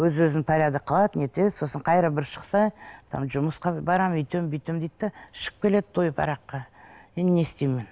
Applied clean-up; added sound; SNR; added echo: none; none; none; none.